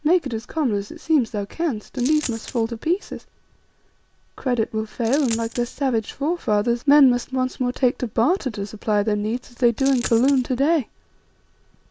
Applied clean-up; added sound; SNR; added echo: none; Coin (dropping); 13 dB; none.